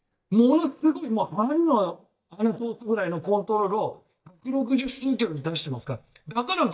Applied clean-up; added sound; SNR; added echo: neural mask model DeepFilterNet 3.